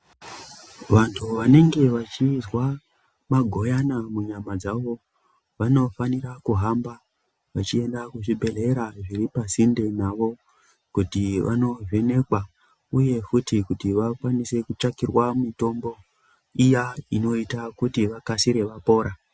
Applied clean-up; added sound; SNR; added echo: none; none; none; none.